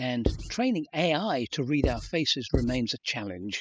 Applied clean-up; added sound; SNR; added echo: classical method spectral subtraction.